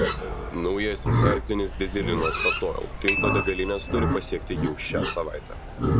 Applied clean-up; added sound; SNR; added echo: none; Livestock, farm animals, working animals + Bicycle bell; -5 dB; none.